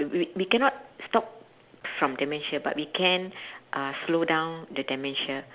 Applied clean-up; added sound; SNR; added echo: none; none; none; none.